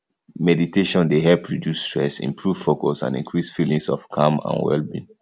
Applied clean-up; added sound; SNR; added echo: none; none; none; none.